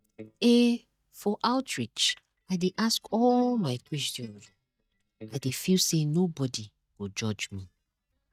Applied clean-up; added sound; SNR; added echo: neural mask model DeepFilterNet 3.